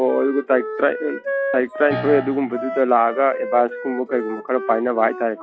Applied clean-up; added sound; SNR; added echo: classical method log-MMSE.